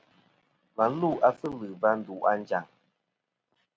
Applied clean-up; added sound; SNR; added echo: none; none; none; none.